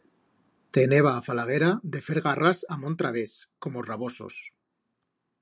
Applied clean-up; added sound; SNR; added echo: none; none; none; none.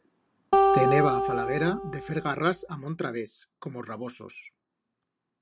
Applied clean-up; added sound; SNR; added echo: none; Acoustic guitar; -5 dB; none.